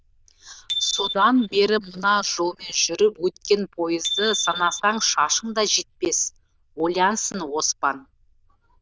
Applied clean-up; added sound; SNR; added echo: neural diffusion model UNIVERSE++.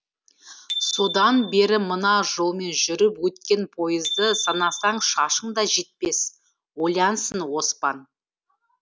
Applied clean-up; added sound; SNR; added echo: none; Bicycle bell; 11 dB; none.